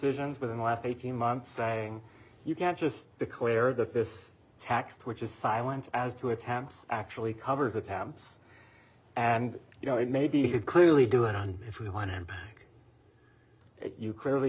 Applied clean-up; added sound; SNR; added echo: none; none; none; none.